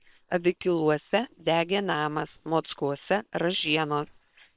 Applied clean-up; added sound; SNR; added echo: neural separator model SepFormer WHAM!.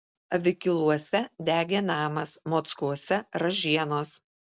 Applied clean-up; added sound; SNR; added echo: none; none; none; none.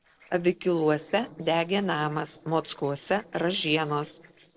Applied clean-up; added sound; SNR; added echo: neural separator model SepFormer DNS4.